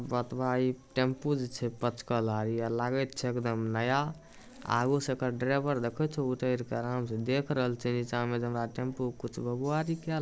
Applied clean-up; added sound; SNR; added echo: none; none; none; none.